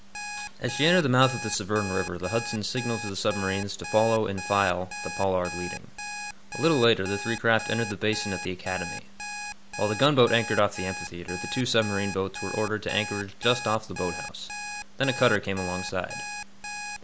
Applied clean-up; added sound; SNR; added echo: none; Alarm; 9 dB; none.